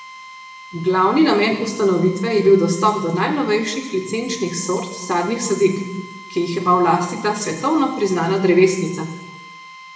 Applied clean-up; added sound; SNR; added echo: none; Drill; 19 dB; reverberation time 1.1 s.